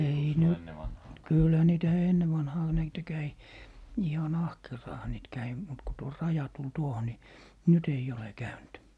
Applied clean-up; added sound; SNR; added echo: none; none; none; none.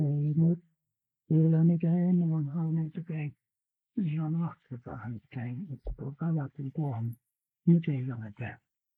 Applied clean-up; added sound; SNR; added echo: neural mask model Resemble Enhance denoiser.